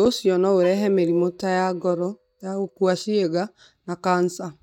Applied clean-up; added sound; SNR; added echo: neural mask model DeepFilterNet 3.